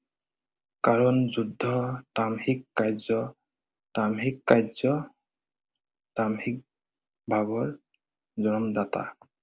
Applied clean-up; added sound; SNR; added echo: none; none; none; none.